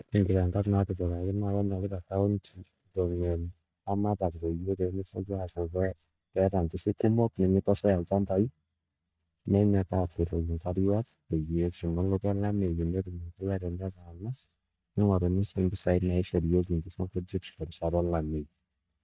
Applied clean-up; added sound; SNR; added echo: neural mask model DeepFilterNet 3.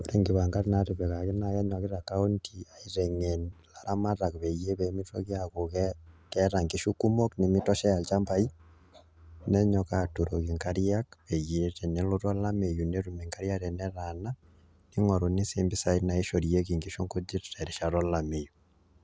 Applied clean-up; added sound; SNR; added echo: none; none; none; none.